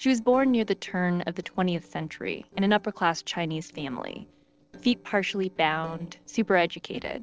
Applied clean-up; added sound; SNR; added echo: neural separator model SepFormer DNS4.